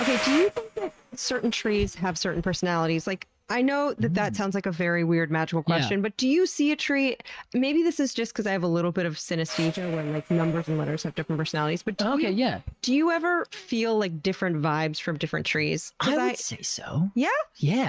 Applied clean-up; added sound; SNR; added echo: neural mask model RNNoise.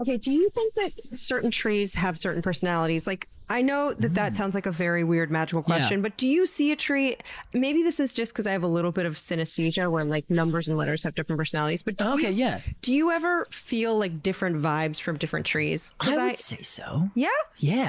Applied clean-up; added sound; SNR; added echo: neural mask model Resemble Enhance denoiser.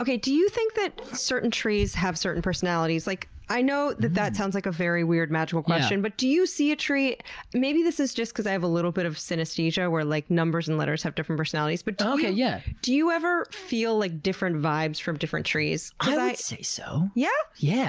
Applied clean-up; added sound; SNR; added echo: none; none; none; none.